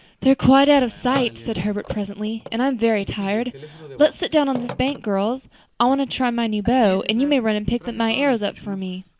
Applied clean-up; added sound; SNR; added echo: none; Telephone; 19 dB; none.